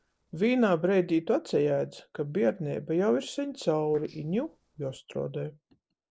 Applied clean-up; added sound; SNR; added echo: neural separator model SepFormer DNS4.